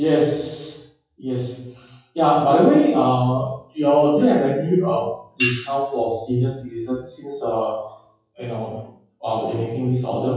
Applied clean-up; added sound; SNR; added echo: classical method WPE with log-MMSE.